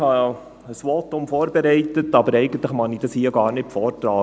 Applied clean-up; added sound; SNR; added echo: none; none; none; none.